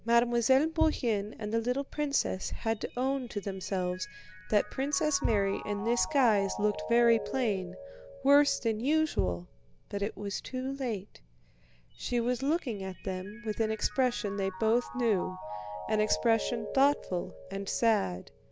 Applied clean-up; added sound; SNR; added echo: none; Bass drum + Mallet percussion; 11 dB; none.